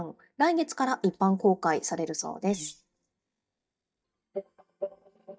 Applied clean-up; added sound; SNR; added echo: neural mask model DeepFilterNet 3.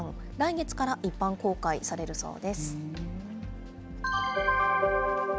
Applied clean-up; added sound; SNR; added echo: none; none; none; none.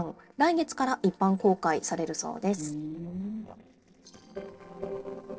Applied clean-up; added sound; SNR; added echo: neural separator model SepFormer DNS4.